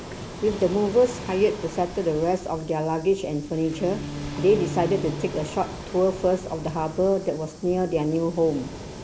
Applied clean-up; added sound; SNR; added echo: none; Bowed string instrument + Waves, surf; 11 dB; none.